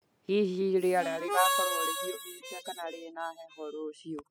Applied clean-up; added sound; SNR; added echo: classical method spectral subtraction.